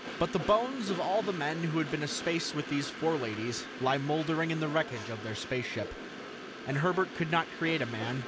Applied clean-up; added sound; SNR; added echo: none; Train; 9 dB; none.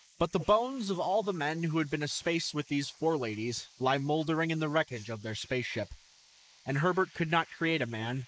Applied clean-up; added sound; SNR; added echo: neural mask model Resemble Enhance denoiser.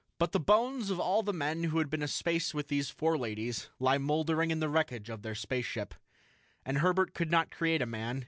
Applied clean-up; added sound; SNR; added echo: none; none; none; none.